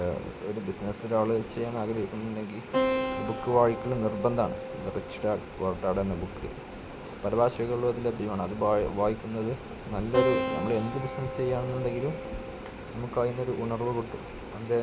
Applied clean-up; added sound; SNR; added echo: none; Keyboard (musical); 7 dB; none.